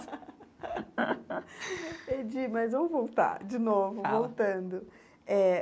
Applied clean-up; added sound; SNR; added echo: none; none; none; none.